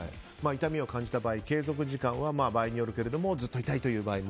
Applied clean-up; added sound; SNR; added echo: none; none; none; none.